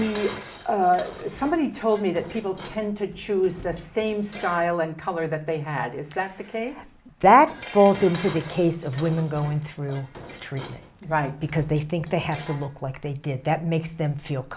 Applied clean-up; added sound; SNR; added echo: none; Dishes, pots, and pans; 18 dB; none.